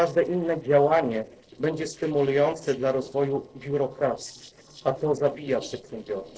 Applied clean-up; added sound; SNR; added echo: neural separator model SepFormer DNS4.